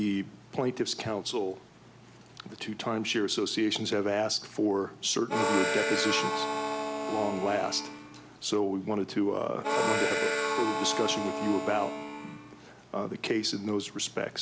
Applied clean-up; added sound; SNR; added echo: none; Harmonica; 0 dB; none.